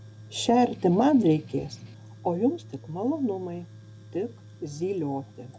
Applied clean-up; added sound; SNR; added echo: none; Strum + Tools; 18 dB; none.